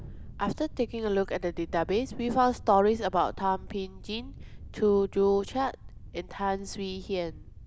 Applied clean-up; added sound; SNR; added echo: none; Thunder; 14 dB; none.